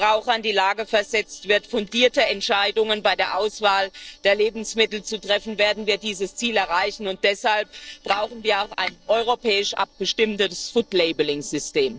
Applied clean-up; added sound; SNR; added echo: neural separator model SepFormer DNS4.